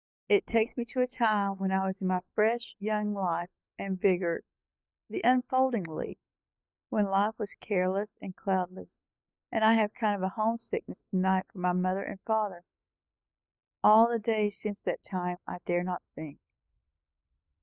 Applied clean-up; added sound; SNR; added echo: neural mask model DeepFilterNet 3.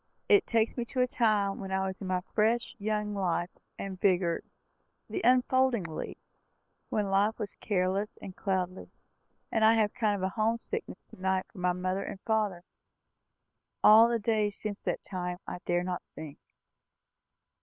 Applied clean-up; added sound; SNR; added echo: neural separator model SepFormer WHAM!.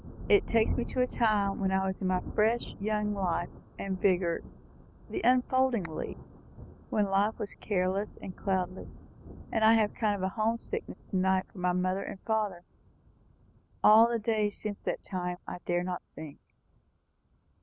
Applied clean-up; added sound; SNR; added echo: none; Thunder; 14 dB; none.